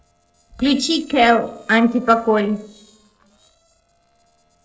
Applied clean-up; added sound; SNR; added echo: neural separator model SepFormer DNS4.